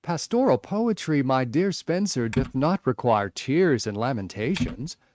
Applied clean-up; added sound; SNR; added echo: neural mask model RNNoise.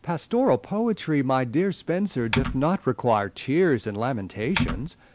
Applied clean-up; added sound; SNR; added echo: none; Typing; 4 dB; none.